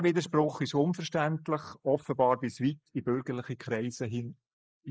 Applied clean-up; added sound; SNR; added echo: neural mask model Resemble Enhance denoiser.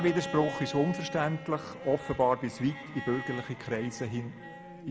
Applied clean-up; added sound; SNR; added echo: none; Bowed string instrument; 12 dB; none.